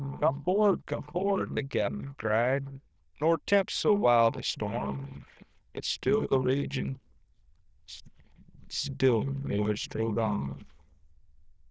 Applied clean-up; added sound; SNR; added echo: neural diffusion model UNIVERSE++.